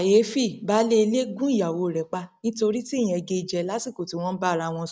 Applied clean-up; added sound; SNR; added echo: none; none; none; none.